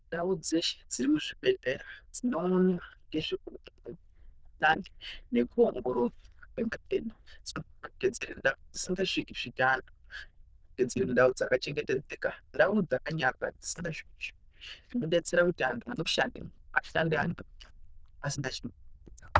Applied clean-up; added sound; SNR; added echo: neural diffusion model UNIVERSE++.